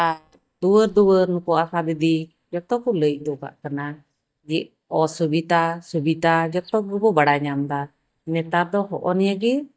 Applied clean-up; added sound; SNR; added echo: neural mask model DeepFilterNet 3.